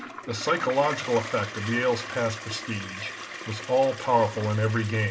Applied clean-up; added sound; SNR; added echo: none; Toilet flush; 11 dB; reverberation time 0.3 s.